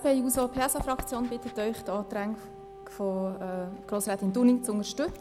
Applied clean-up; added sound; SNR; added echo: none; Wind instrument, woodwind instrument + Run; 14 dB; none.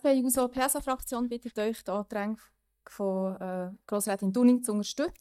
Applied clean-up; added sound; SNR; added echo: neural mask model DeepFilterNet 3.